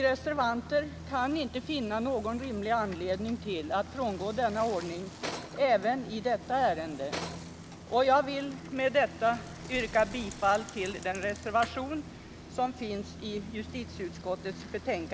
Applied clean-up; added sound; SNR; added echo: none; Bicycle + Tools; 12 dB; none.